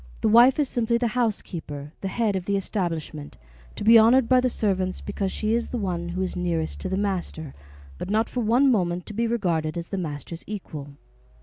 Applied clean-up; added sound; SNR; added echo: none; Engine; 16 dB; none.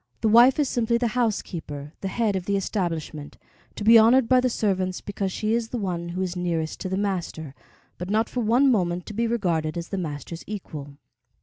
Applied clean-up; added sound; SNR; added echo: none; none; none; none.